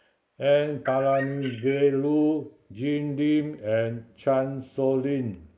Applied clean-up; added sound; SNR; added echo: neural mask model Resemble Enhance denoiser.